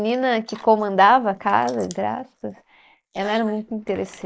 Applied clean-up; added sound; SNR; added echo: neural mask model Resemble Enhance denoiser.